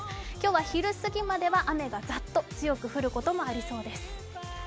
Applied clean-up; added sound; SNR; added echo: none; none; none; none.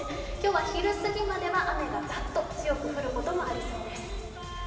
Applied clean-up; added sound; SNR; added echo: none; Wind; 17 dB; reverberation time 2.5 s.